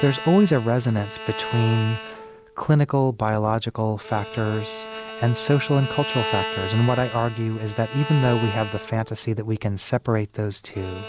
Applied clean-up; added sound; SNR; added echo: none; Bowed string instrument; 11 dB; none.